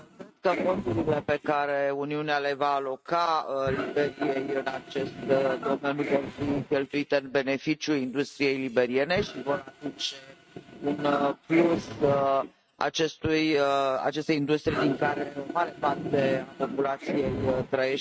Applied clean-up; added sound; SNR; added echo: neural mask model RNNoise.